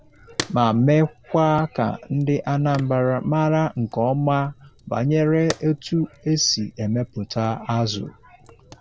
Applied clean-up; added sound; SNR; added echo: none; Fire; 19 dB; none.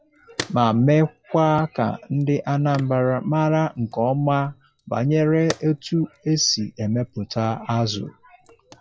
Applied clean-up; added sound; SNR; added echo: classical method log-MMSE.